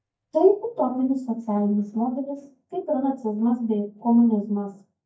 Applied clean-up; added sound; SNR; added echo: neural mask model DeepFilterNet 3.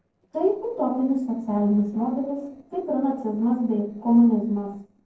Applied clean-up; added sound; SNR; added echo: neural separator model SepFormer DNS4.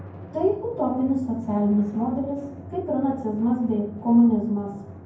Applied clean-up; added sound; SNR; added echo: none; Drum; 16 dB; reverberation time 0.9 s.